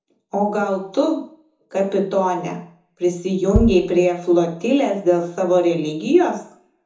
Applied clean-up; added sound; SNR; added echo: none; Bass drum; 8 dB; reverberation time 0.6 s.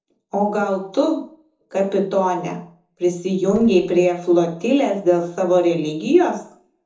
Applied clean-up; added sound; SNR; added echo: neural separator model SepFormer DNS4.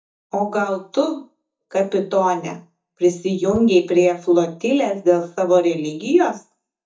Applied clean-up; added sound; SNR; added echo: neural mask model DeepFilterNet 3.